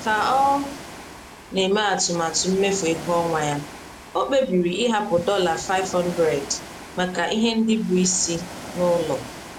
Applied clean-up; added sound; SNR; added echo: none; Ocean; 14 dB; none.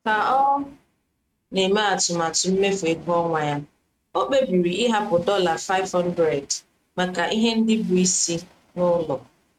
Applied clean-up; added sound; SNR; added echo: neural mask model RNNoise.